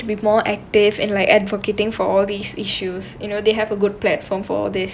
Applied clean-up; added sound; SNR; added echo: none; none; none; none.